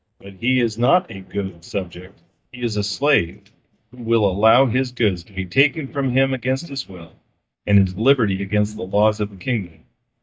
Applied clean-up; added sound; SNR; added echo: neural mask model DeepFilterNet 3.